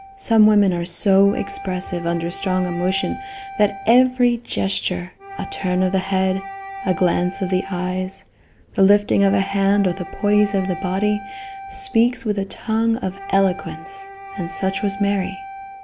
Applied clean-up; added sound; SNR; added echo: none; Wind instrument, woodwind instrument; 15 dB; none.